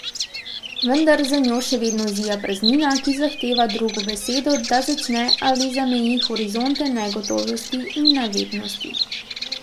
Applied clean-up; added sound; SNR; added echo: none; Bird vocalization, bird call, bird song; 6 dB; none.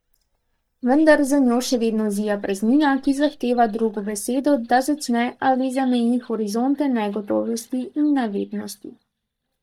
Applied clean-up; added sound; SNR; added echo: neural mask model DeepFilterNet 3.